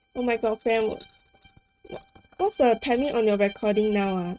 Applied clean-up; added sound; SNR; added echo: neural mask model RNNoise.